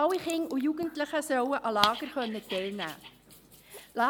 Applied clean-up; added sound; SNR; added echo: none; Dog; 11 dB; none.